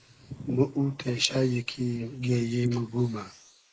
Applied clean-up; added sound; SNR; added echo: neural mask model Resemble Enhance denoiser.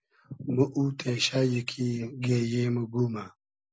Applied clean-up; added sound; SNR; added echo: none; none; none; none.